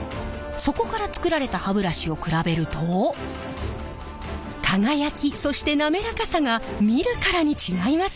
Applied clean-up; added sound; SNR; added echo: none; none; none; none.